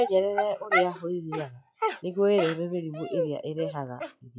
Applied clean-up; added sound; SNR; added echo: classical method log-MMSE.